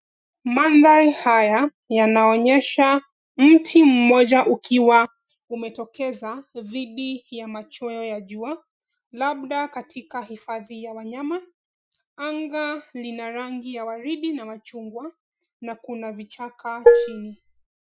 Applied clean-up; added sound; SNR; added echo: classical method Wiener filter.